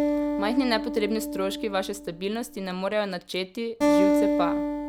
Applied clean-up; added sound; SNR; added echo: none; Acoustic guitar; -2 dB; none.